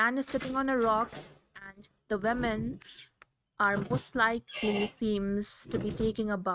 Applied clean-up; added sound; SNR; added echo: neural mask model RNNoise.